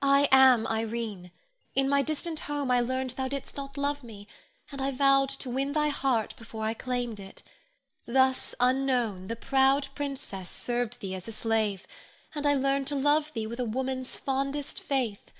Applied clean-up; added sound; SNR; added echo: none; none; none; none.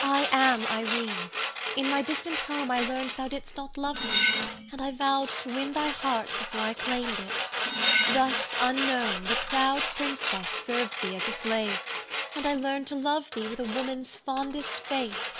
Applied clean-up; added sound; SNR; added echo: none; Sawing + Cutlery, silverware; 1 dB; none.